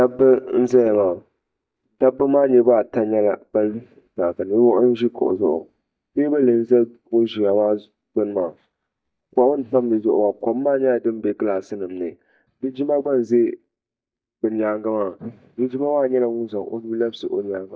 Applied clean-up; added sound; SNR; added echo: neural mask model DeepFilterNet 3.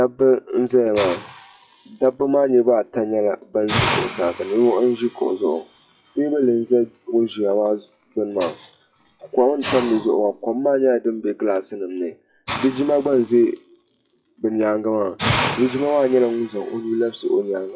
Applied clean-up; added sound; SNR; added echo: classical method WPE with log-MMSE.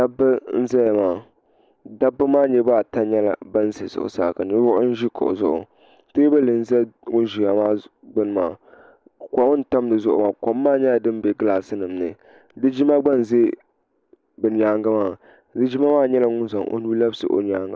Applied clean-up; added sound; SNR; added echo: none; none; none; none.